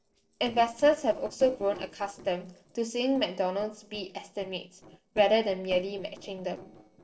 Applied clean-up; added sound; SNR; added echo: neural separator model SepFormer DNS4.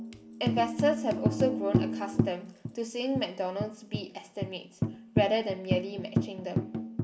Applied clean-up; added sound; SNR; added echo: none; Tambourine; 0 dB; reverberation time 2.2 s.